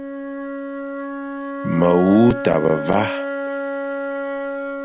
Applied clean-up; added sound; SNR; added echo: none; Wind instrument, woodwind instrument; 5 dB; none.